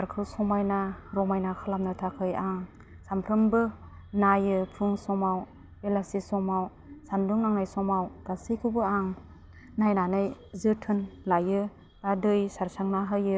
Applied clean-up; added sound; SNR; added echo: none; none; none; none.